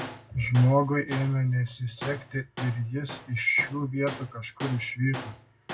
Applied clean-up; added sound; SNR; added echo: none; Tools; 13 dB; reverberation time 0.2 s.